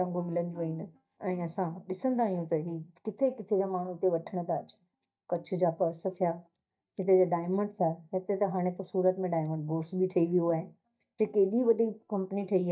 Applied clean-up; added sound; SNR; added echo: neural mask model DeepFilterNet 3.